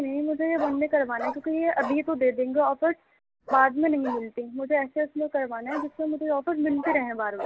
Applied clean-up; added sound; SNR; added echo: none; Bark; 13 dB; none.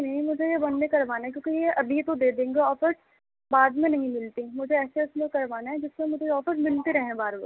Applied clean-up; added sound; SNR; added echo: none; none; none; none.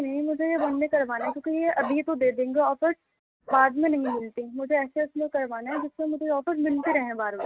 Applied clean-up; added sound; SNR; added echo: neural mask model RNNoise.